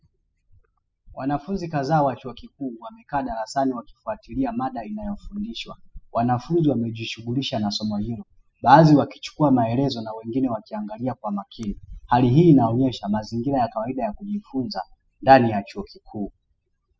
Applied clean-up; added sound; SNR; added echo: classical method spectral subtraction.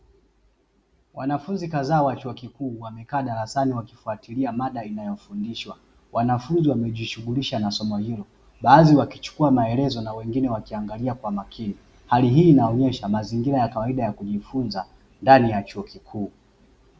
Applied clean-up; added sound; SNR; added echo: none; none; none; none.